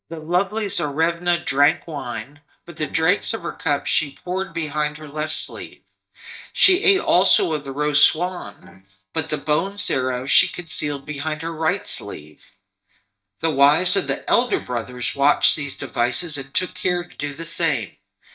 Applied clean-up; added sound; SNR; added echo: neural mask model DeepFilterNet 3.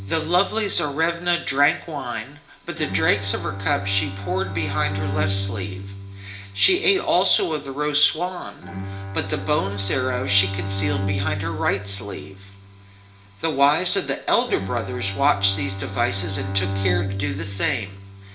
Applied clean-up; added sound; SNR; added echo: none; Bowed string instrument; 5 dB; reverberation time 0.4 s.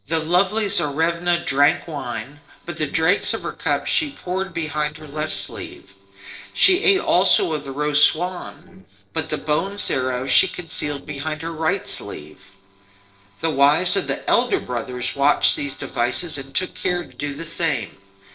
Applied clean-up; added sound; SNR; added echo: neural separator model SepFormer DNS4.